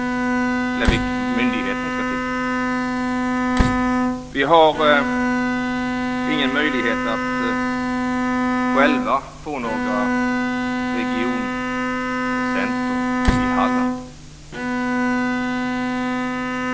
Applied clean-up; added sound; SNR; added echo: none; Bowed string instrument + Slam; -4 dB; none.